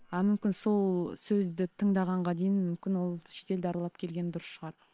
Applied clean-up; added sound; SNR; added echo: neural separator model SepFormer WHAM!.